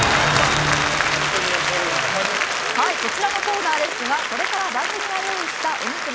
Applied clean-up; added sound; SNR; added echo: none; Applause / Crowd; -2 dB; none.